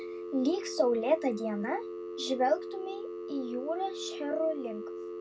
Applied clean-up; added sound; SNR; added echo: none; Telephone; 7 dB; reverberation time 0.4 s.